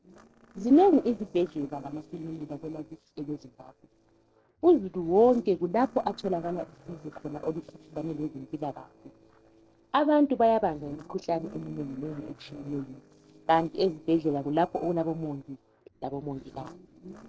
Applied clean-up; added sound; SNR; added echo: neural separator model SepFormer DNS4.